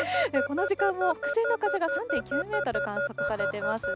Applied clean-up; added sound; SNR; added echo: none; Alarm / Keyboard (musical); 1 dB; none.